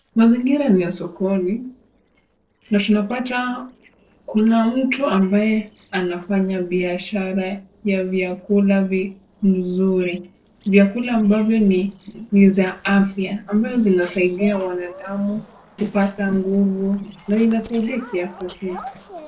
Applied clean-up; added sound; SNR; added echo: neural separator model SepFormer DNS4.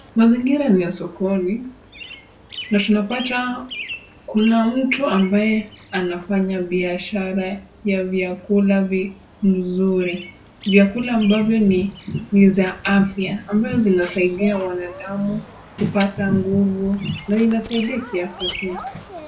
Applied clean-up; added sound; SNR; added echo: none; Bird vocalization, bird call, bird song; 18 dB; reverberation time 0.3 s.